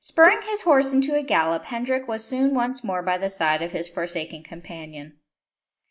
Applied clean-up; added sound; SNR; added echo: neural mask model Resemble Enhance denoiser.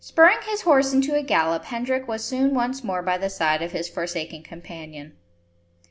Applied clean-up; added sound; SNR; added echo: none; none; none; none.